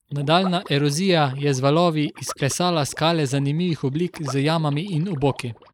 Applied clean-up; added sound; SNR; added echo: neural mask model Resemble Enhance denoiser.